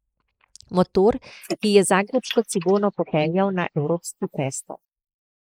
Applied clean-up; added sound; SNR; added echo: neural mask model Resemble Enhance denoiser.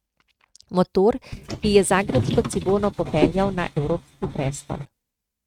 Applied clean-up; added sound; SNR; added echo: neural mask model RNNoise.